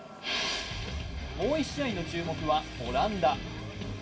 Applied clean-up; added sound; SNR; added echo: none; Fire; 19 dB; reverberation time 0.1 s.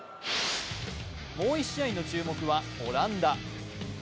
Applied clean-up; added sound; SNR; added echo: none; none; none; none.